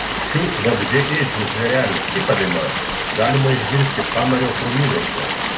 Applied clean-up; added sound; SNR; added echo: none; Stream; 1 dB; reverberation time 0.3 s.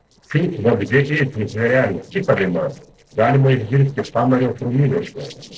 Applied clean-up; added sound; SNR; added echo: neural separator model SepFormer DNS4.